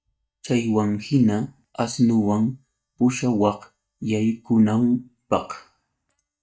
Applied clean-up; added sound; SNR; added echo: neural mask model DeepFilterNet 3.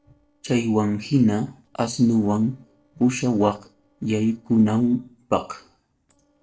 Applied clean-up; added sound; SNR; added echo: neural separator model SepFormer DNS4.